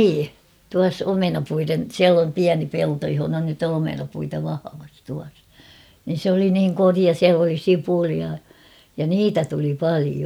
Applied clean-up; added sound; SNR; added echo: none; none; none; none.